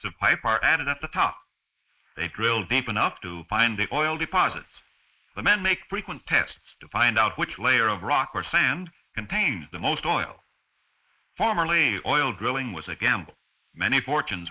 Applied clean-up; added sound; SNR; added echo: neural mask model Resemble Enhance denoiser.